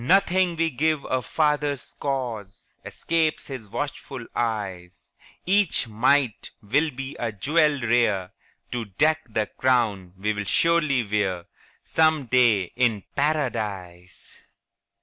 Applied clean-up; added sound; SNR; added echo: none; none; none; none.